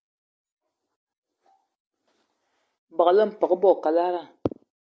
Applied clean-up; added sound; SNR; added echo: none; none; none; none.